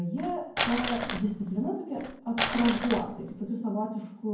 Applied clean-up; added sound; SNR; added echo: none; Crumpling, crinkling; 2 dB; reverberation time 0.9 s.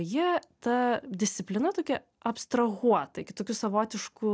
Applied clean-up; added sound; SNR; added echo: none; none; none; none.